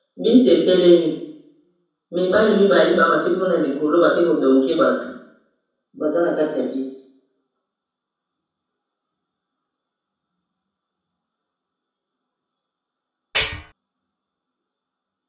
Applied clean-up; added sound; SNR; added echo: none; Tools; 4 dB; reverberation time 0.7 s.